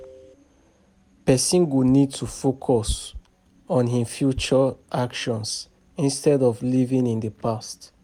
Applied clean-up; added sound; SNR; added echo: none; none; none; none.